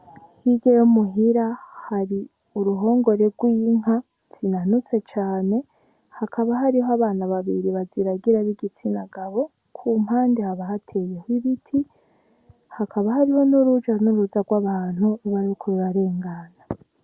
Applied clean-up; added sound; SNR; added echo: none; none; none; none.